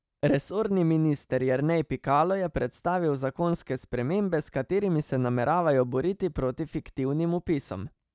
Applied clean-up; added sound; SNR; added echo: none; none; none; none.